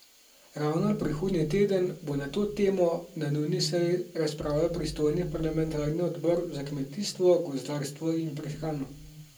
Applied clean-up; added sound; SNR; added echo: none; none; none; reverberation time 0.2 s.